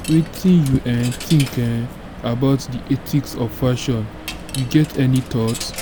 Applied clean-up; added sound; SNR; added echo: none; Coin (dropping); 13 dB; none.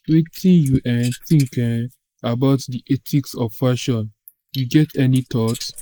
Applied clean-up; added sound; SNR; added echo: neural mask model Resemble Enhance denoiser.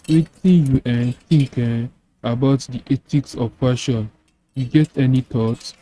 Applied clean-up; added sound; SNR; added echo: neural mask model RNNoise.